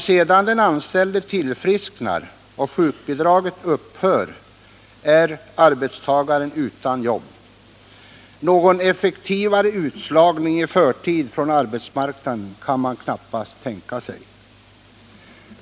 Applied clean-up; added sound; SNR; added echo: none; none; none; none.